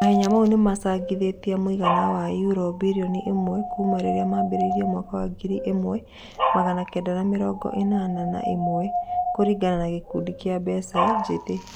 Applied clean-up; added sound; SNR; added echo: none; Dog; 5 dB; none.